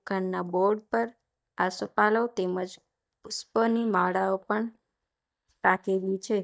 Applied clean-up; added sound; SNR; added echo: neural mask model DeepFilterNet 3.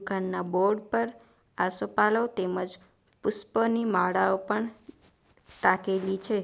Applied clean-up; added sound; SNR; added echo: none; none; none; none.